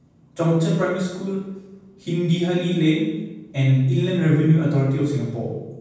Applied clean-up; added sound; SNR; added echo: none; none; none; reverberation time 1.2 s.